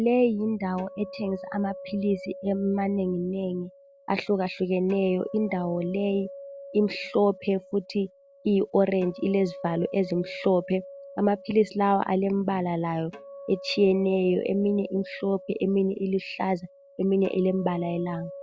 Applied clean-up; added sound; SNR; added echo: none; Acoustic guitar; 17 dB; none.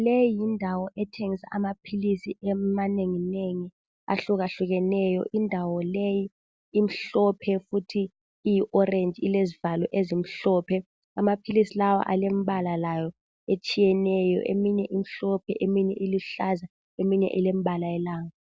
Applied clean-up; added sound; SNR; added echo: none; none; none; none.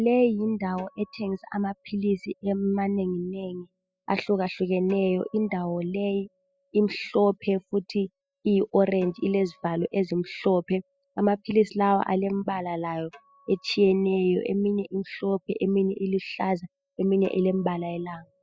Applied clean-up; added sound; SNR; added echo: classical method spectral subtraction.